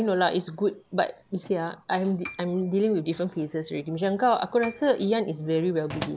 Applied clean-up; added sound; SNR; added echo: none; Drawer open or close + Piano; 19 dB; none.